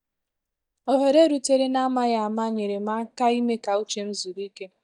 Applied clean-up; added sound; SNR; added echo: neural mask model DeepFilterNet 3.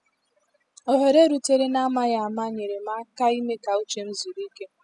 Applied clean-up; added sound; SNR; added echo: classical method spectral subtraction.